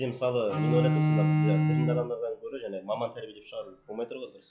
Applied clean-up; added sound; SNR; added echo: classical method log-MMSE.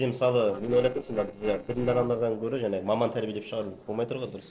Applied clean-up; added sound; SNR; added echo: neural separator model SepFormer DNS4.